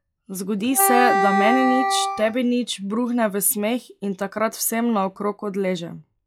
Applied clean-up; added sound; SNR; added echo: classical method log-MMSE.